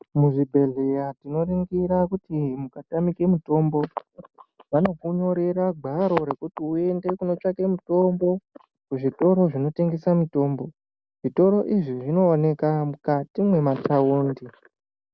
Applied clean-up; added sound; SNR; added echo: none; none; none; none.